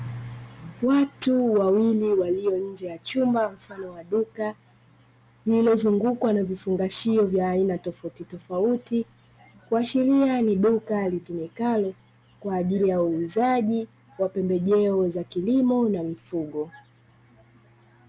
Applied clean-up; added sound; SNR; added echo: none; none; none; none.